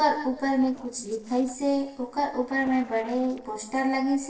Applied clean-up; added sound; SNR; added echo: neural separator model SepFormer DNS4.